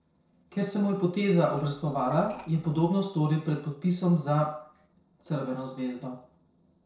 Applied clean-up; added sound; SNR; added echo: neural separator model SepFormer DNS4.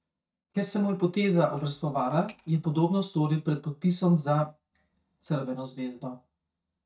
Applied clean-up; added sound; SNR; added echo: neural mask model DeepFilterNet 3.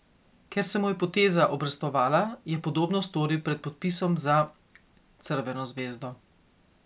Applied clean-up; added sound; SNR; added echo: none; none; none; none.